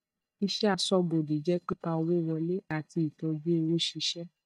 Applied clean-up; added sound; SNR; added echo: neural mask model DeepFilterNet 3.